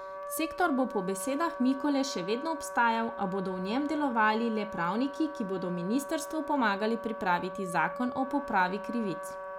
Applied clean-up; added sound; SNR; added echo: none; Wind instrument, woodwind instrument; 9 dB; none.